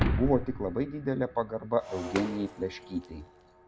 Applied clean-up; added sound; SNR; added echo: none; Shatter; 4 dB; none.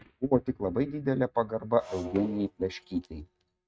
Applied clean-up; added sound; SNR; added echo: neural mask model RNNoise.